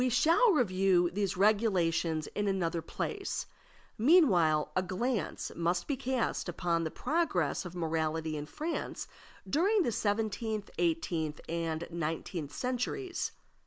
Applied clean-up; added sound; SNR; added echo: none; none; none; none.